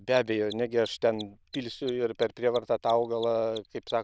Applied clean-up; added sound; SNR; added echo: neural diffusion model UNIVERSE++.